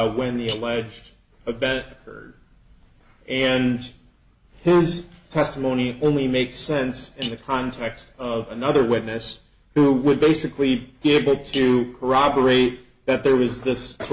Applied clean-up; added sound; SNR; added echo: none; Cutlery, silverware; 15 dB; none.